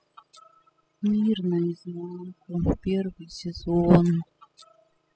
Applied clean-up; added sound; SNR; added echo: classical method spectral subtraction.